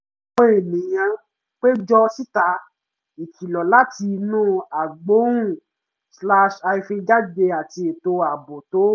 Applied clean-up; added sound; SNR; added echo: none; none; none; none.